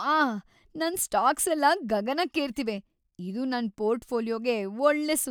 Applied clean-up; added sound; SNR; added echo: none; none; none; none.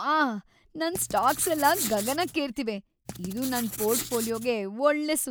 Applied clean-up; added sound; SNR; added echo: none; Writing; 8 dB; none.